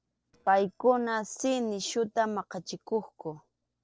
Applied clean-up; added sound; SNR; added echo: neural separator model SepFormer DNS4.